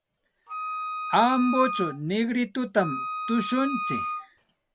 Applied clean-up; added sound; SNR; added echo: none; Wind instrument, woodwind instrument; 6 dB; none.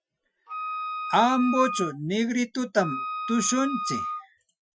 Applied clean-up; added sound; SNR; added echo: classical method Wiener filter.